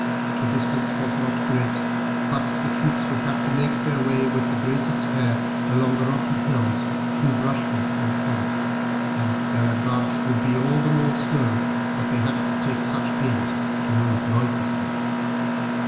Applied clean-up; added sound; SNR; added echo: none; Mechanisms; -3 dB; reverberation time 1.0 s.